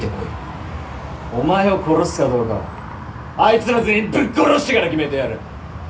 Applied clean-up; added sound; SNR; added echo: none; Traffic noise, roadway noise; 17 dB; reverberation time 0.3 s.